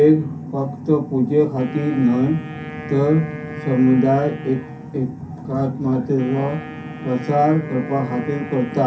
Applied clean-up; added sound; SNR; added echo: none; Wind instrument, woodwind instrument; 17 dB; reverberation time 0.3 s.